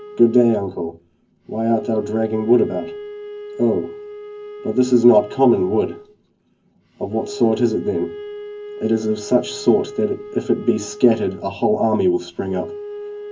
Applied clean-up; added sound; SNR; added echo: none; Wind instrument, woodwind instrument; 14 dB; reverberation time 0.3 s.